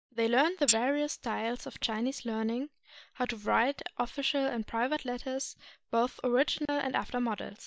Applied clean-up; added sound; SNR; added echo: neural mask model DeepFilterNet 3.